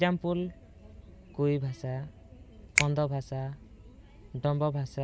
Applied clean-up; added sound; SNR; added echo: none; Finger snapping; 2 dB; none.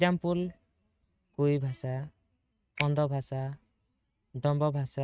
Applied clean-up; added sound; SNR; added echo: neural mask model RNNoise.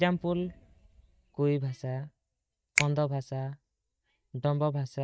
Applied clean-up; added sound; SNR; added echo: neural mask model DeepFilterNet 3.